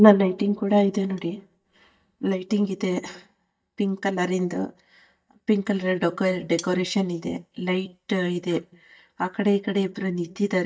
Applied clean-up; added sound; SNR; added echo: neural mask model DeepFilterNet 3.